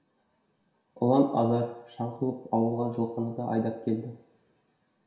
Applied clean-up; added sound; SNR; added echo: none; none; none; reverberation time 0.7 s.